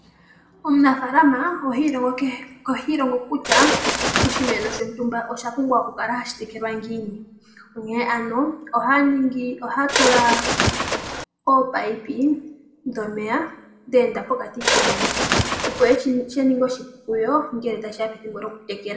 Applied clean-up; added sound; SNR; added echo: none; Bird; -2 dB; reverberation time 0.7 s.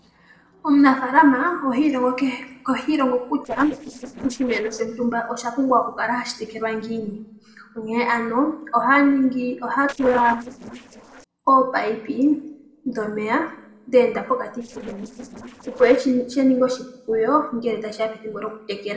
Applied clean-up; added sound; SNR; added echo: neural separator model SepFormer DNS4.